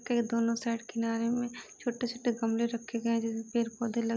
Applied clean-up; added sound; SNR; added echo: none; none; none; none.